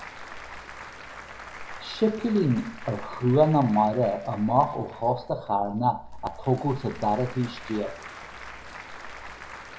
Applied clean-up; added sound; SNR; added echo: none; Applause / Crowd; 14 dB; reverberation time 0.7 s.